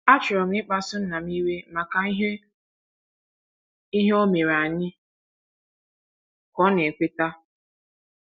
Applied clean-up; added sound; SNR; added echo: none; none; none; none.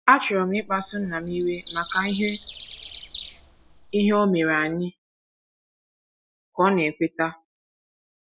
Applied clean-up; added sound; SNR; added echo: none; Bird vocalization, bird call, bird song; 12 dB; none.